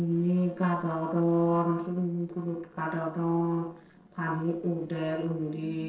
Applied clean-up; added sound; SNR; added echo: neural separator model SepFormer DNS4.